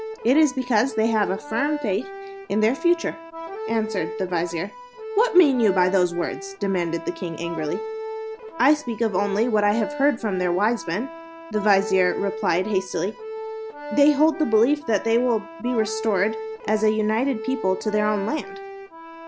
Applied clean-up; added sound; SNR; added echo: none; Accordion; 11 dB; none.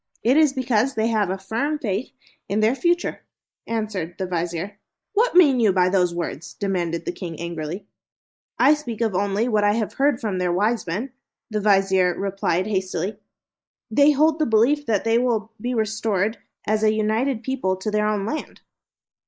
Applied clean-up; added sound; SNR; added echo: neural mask model Resemble Enhance denoiser.